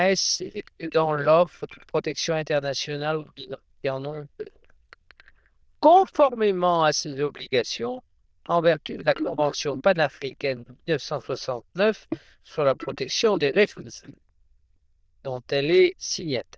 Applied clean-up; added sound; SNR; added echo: neural diffusion model UNIVERSE++.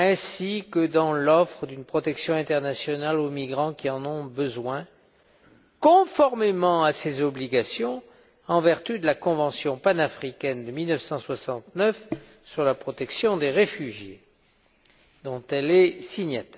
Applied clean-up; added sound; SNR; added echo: none; none; none; none.